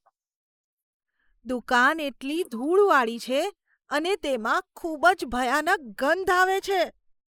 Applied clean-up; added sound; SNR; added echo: neural mask model Resemble Enhance denoiser.